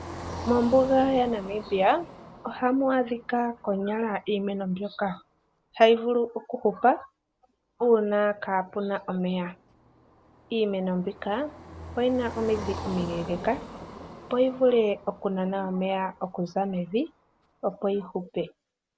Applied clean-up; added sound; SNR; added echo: none; Car passing by; 16 dB; none.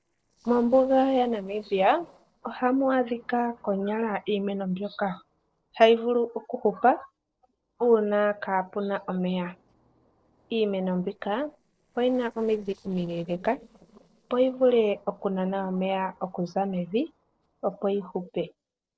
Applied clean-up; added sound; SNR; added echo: neural separator model SepFormer DNS4.